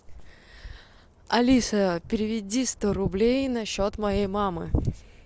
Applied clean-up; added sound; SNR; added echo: none; none; none; none.